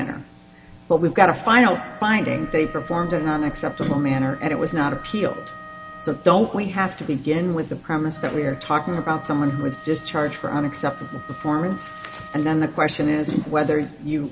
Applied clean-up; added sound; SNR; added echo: none; Wind instrument, woodwind instrument; 18 dB; none.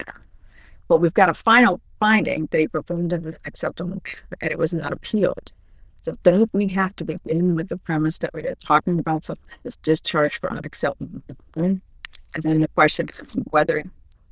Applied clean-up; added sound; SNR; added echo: neural diffusion model UNIVERSE++.